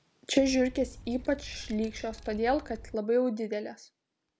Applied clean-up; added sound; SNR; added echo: none; Wind; 15 dB; none.